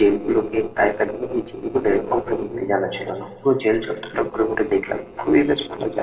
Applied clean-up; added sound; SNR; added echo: neural separator model SepFormer DNS4.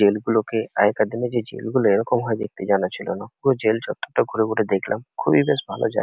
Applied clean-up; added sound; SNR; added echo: none; none; none; none.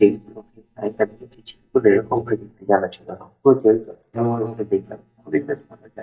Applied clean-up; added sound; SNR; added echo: neural mask model DeepFilterNet 3.